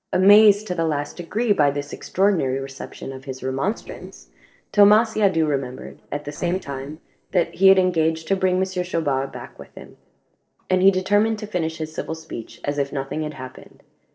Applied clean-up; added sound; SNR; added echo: neural separator model SepFormer DNS4.